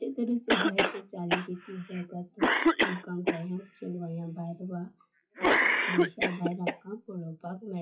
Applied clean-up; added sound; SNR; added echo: classical method WPE with log-MMSE.